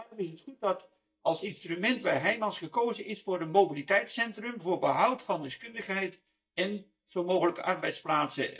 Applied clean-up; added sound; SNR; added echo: neural mask model DeepFilterNet 3.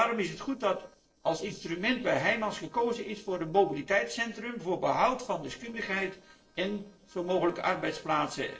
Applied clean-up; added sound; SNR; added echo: neural separator model SepFormer DNS4.